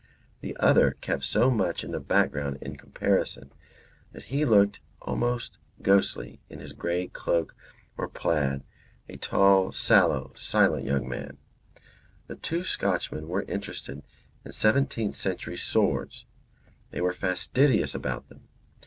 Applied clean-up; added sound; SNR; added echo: none; none; none; none.